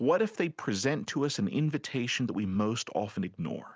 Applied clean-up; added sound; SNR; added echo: none; none; none; none.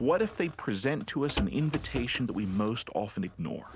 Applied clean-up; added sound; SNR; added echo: none; Motor vehicle (road); 10 dB; none.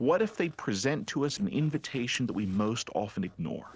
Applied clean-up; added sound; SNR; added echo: neural separator model SepFormer DNS4.